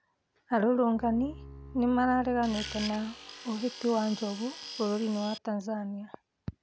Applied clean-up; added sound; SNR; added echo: none; Bowed string instrument + Tools; 13 dB; none.